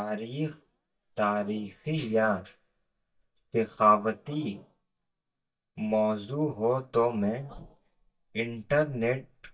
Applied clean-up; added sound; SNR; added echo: neural mask model DeepFilterNet 3.